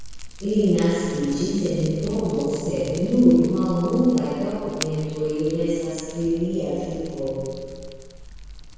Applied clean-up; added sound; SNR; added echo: none; Fire; 15 dB; reverberation time 2.0 s.